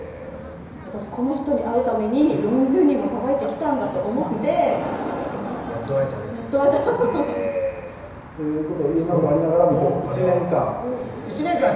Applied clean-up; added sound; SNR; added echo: none; Traffic noise, roadway noise; 18 dB; reverberation time 1.0 s.